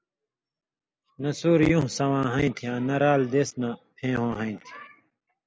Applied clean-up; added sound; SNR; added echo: none; none; none; none.